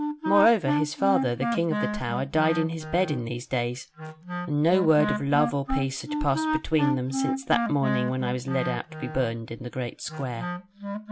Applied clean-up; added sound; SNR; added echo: none; Wind instrument, woodwind instrument; 5 dB; none.